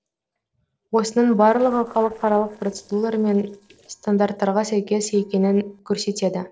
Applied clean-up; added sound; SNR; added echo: neural separator model SepFormer DNS4.